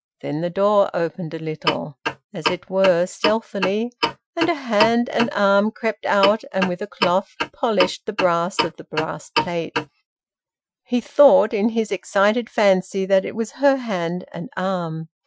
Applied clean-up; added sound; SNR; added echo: classical method Wiener filter.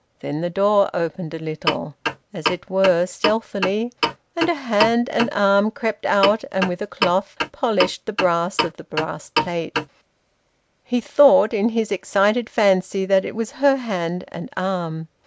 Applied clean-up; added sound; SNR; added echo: none; Clock; 5 dB; none.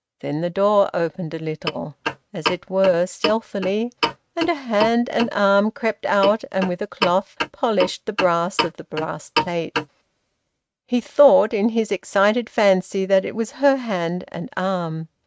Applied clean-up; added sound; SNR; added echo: neural mask model RNNoise.